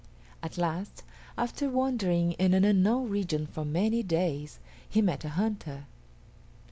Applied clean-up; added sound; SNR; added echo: none; none; none; none.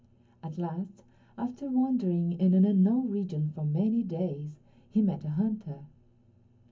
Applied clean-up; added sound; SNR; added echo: none; none; none; reverberation time 0.3 s.